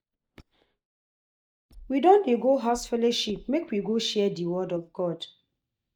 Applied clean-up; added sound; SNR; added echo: neural mask model DeepFilterNet 3.